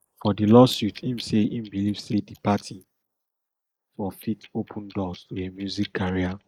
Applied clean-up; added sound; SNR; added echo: neural mask model Resemble Enhance denoiser.